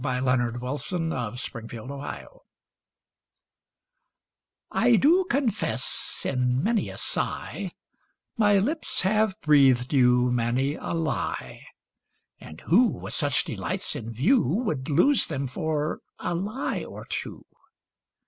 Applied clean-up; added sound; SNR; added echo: none; none; none; none.